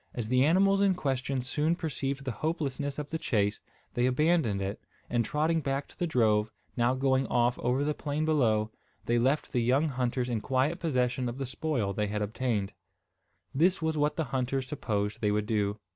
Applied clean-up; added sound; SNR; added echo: none; none; none; none.